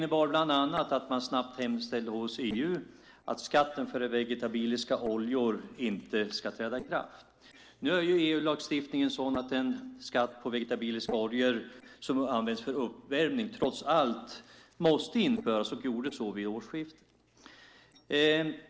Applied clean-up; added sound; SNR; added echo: neural separator model SepFormer DNS4.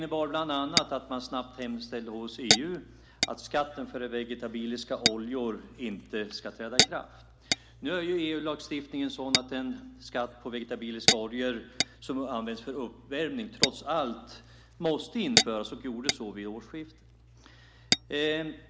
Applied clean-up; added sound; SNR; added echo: none; Tap / Glass; 0 dB; none.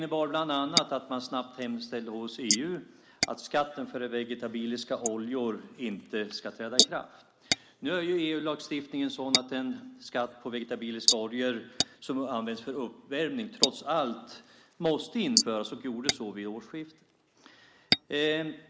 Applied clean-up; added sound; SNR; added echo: neural mask model Resemble Enhance denoiser.